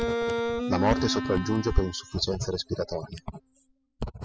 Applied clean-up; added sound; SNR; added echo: classical method spectral subtraction.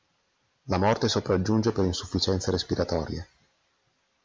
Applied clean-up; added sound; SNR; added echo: none; none; none; none.